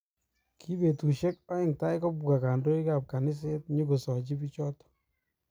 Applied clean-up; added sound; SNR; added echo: none; none; none; none.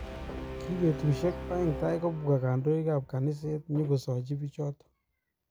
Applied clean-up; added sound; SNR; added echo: none; Brass instrument + Walk, footsteps; 11 dB; none.